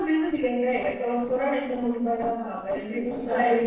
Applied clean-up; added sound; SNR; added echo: neural separator model SepFormer DNS4.